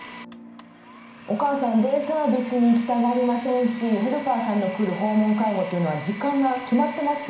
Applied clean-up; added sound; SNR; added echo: none; Domestic sounds, home sounds; 18 dB; reverberation time 0.5 s.